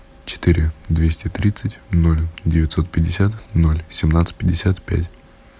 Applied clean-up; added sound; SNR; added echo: none; none; none; none.